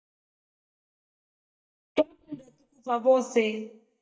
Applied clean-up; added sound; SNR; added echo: neural mask model DeepFilterNet 3.